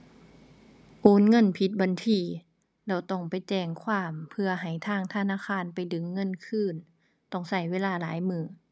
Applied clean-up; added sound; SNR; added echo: none; none; none; none.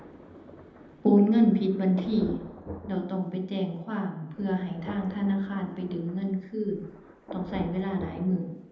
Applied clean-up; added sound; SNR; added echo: none; Thunder; 16 dB; reverberation time 0.8 s.